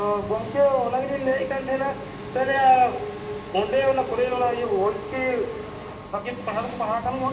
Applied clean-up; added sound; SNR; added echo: none; Engine / Mechanisms; 11 dB; reverberation time 0.8 s.